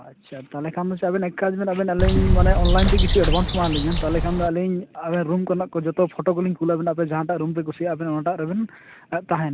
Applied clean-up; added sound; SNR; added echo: none; Bird; -4 dB; none.